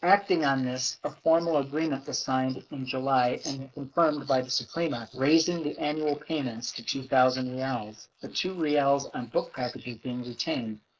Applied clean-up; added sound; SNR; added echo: neural mask model Resemble Enhance denoiser.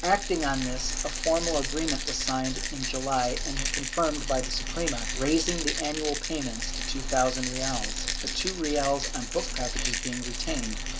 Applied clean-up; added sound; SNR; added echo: none; Rattle; 1 dB; none.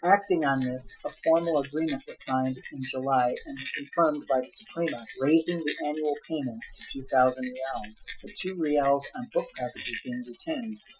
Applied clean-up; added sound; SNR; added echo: classical method Wiener filter.